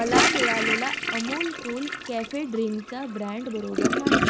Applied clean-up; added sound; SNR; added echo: none; Toilet flush / Gurgling; -3 dB; none.